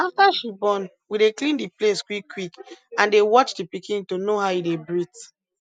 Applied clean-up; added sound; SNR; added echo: none; none; none; none.